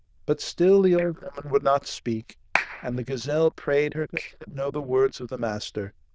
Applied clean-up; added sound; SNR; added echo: neural diffusion model UNIVERSE++.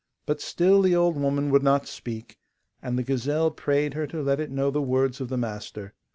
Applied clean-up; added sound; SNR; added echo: none; none; none; none.